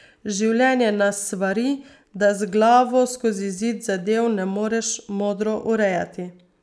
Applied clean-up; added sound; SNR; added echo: none; none; none; none.